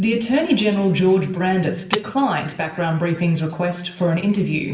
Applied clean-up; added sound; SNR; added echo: none; Shatter; 17 dB; reverberation time 0.9 s.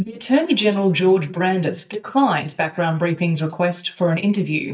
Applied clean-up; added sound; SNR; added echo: neural mask model DeepFilterNet 3.